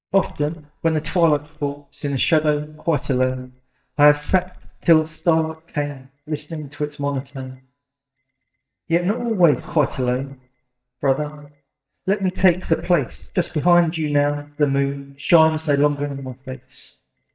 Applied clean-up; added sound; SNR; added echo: neural mask model DeepFilterNet 3.